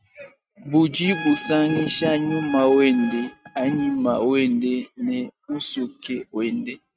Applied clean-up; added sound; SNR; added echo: neural mask model RNNoise.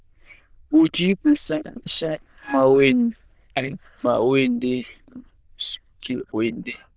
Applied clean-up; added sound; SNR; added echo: neural diffusion model UNIVERSE++.